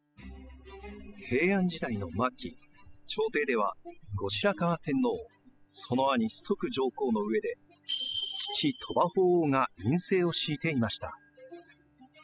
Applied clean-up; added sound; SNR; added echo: classical method spectral subtraction.